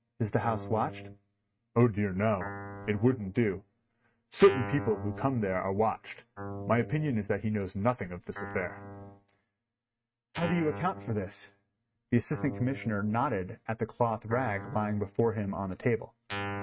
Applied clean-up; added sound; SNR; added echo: neural mask model RNNoise.